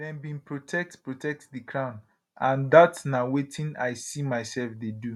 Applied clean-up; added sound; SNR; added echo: none; none; none; none.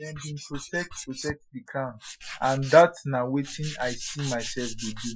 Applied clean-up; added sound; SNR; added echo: classical method Wiener filter.